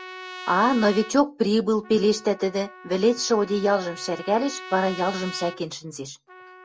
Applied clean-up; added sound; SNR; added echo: none; Trumpet; 16 dB; none.